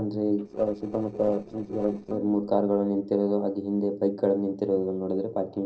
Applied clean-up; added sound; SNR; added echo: neural separator model SepFormer DNS4.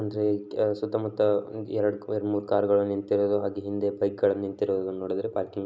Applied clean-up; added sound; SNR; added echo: none; none; none; none.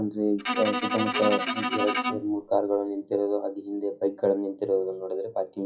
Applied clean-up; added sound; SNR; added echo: classical method WPE with log-MMSE.